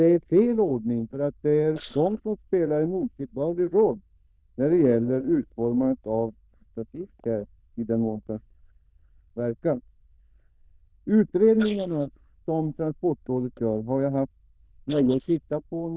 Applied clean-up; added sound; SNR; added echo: neural diffusion model UNIVERSE++.